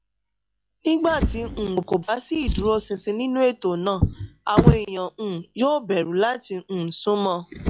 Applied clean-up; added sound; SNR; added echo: classical method log-MMSE.